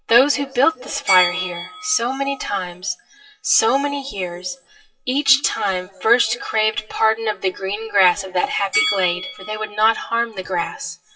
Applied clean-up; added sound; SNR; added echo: classical method WPE with log-MMSE.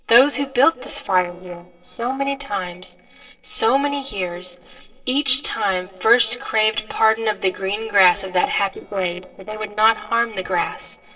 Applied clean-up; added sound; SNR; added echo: neural separator model SepFormer DNS4.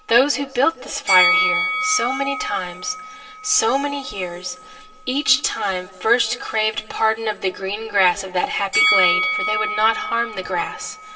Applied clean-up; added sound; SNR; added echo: none; Bell; 3 dB; reverberation time 2.8 s.